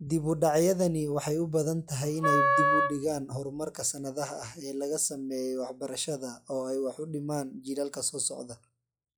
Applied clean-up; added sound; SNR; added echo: classical method log-MMSE.